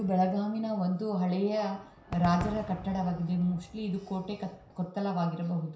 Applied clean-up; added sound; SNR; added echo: none; Crowd / Cheering / Fireworks; 15 dB; reverberation time 0.5 s.